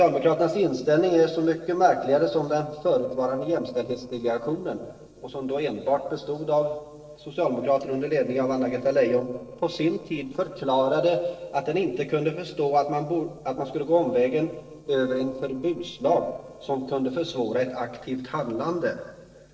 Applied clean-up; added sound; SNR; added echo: neural separator model SepFormer DNS4.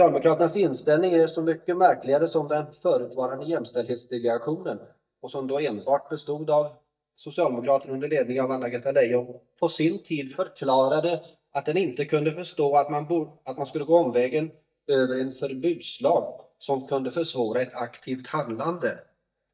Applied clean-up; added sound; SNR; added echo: neural mask model DeepFilterNet 3.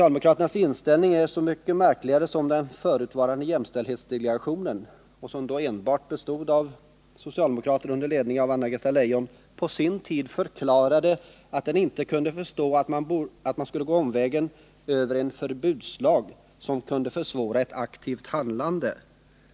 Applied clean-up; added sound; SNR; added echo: none; none; none; none.